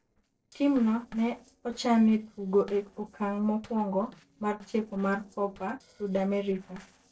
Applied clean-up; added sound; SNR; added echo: neural separator model SepFormer DNS4.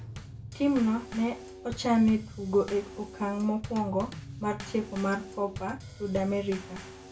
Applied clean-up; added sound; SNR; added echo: none; Bass drum / Snare drum / Drum kit; 13 dB; reverberation time 0.2 s.